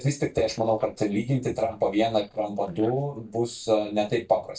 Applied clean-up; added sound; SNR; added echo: neural mask model DeepFilterNet 3.